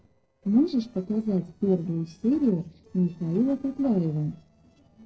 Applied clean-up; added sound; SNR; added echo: neural separator model SepFormer DNS4.